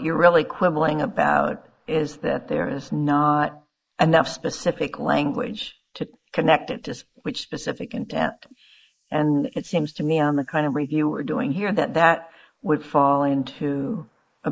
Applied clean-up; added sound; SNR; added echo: neural mask model Resemble Enhance denoiser.